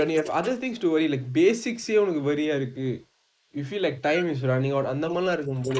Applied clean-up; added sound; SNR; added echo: neural mask model Resemble Enhance denoiser.